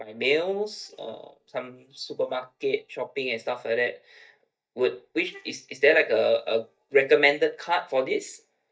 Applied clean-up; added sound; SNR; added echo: neural mask model DeepFilterNet 3.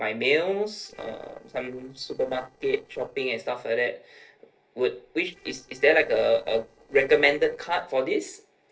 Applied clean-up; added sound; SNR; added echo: neural separator model SepFormer DNS4.